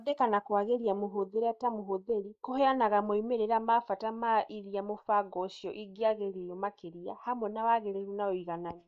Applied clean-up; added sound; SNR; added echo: neural mask model DeepFilterNet 3.